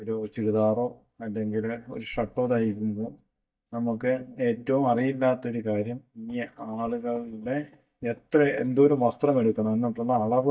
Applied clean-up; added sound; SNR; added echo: neural mask model DeepFilterNet 3.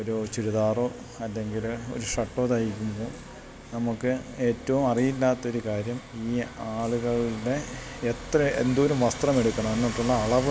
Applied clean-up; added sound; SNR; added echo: none; none; none; none.